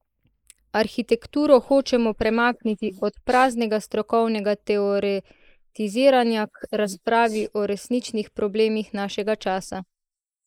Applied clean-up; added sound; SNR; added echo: neural mask model Resemble Enhance denoiser.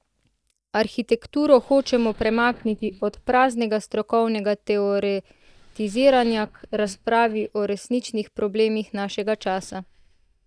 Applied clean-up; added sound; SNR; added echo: neural mask model DeepFilterNet 3.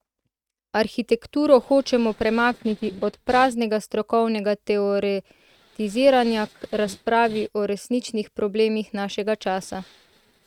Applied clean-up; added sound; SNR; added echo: neural mask model RNNoise.